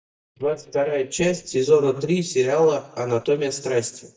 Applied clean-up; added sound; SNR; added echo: neural mask model DeepFilterNet 3.